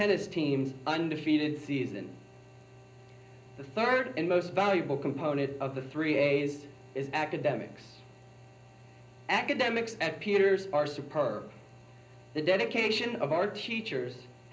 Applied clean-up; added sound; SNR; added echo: none; none; none; reverberation time 0.5 s.